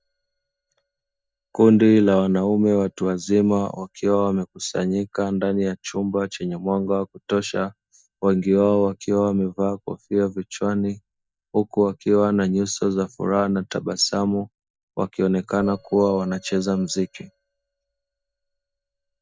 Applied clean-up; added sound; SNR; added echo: neural mask model DeepFilterNet 3.